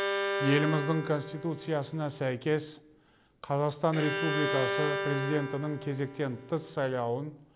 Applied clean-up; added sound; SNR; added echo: none; Bowed string instrument; 4 dB; none.